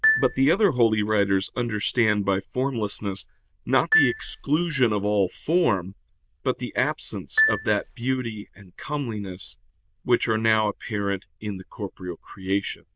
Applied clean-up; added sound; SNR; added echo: neural diffusion model UNIVERSE++.